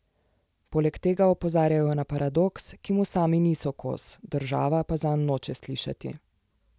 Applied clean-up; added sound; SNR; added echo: none; none; none; none.